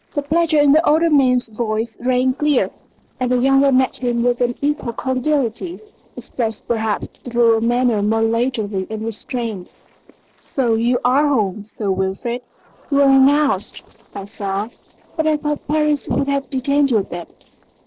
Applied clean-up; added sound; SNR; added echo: neural separator model SepFormer DNS4.